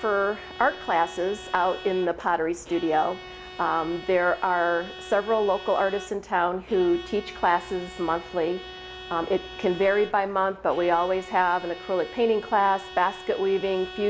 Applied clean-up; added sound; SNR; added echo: none; Bowed string instrument; 16 dB; none.